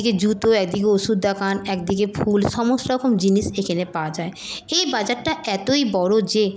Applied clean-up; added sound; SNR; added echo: none; none; none; none.